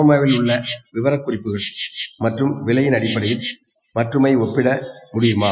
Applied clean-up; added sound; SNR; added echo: classical method Wiener filter.